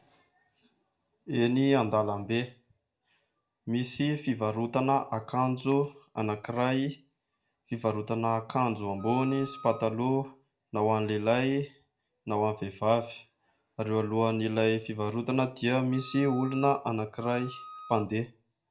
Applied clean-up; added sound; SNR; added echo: none; Wind instrument, woodwind instrument; 17 dB; reverberation time 0.3 s.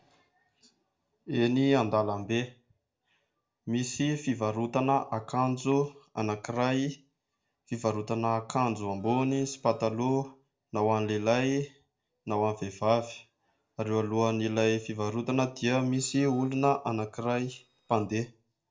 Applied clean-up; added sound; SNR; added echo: neural separator model SepFormer DNS4.